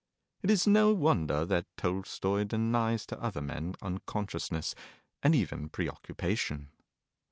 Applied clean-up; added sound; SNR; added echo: none; none; none; none.